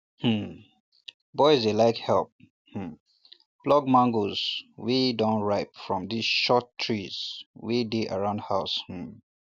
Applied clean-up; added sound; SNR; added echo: none; none; none; none.